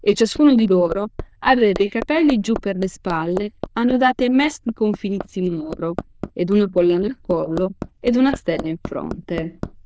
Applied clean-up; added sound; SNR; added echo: neural diffusion model UNIVERSE++.